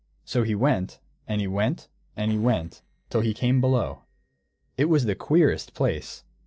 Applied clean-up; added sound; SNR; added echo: neural separator model SepFormer DNS4.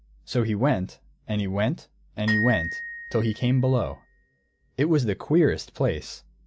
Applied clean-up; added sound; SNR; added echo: none; Glockenspiel; 10 dB; none.